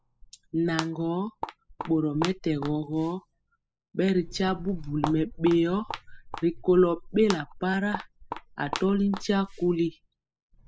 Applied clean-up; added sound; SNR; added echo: classical method spectral subtraction.